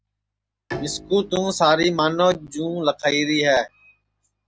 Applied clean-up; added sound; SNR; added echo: none; Bowed string instrument; 19 dB; none.